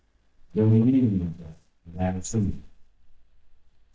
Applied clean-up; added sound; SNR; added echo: neural mask model DeepFilterNet 3.